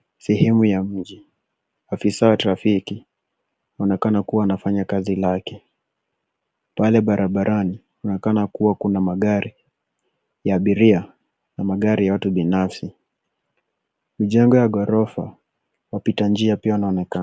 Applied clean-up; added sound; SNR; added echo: none; none; none; none.